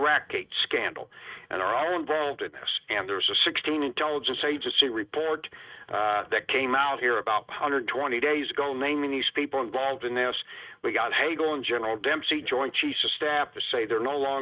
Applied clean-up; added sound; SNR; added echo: neural mask model RNNoise.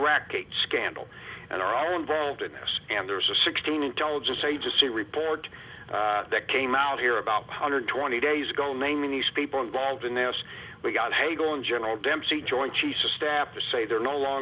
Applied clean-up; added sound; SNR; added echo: none; Dog; 20 dB; none.